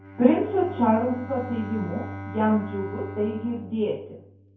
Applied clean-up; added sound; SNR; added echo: none; Bowed string instrument; 12 dB; reverberation time 0.6 s.